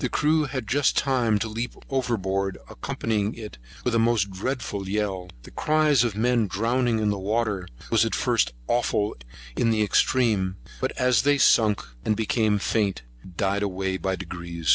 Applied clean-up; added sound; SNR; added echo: none; none; none; none.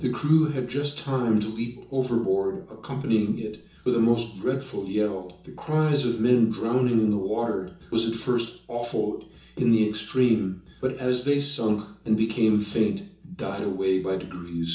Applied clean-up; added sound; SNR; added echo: none; none; none; reverberation time 0.6 s.